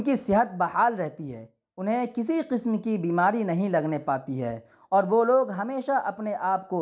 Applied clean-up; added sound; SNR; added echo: none; none; none; none.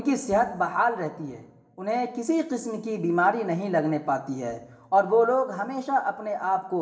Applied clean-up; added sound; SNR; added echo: none; none; none; reverberation time 0.8 s.